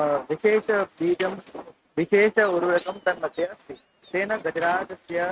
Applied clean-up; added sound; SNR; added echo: neural mask model RNNoise.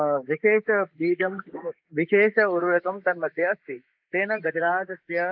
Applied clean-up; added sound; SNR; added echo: neural mask model Resemble Enhance denoiser.